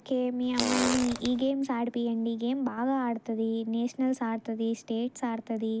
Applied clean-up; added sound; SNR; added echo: none; Fart; 3 dB; none.